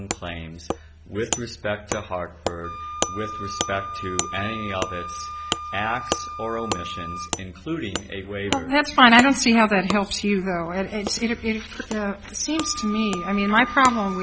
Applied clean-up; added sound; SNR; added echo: none; Wind instrument, woodwind instrument + Wood; 8 dB; none.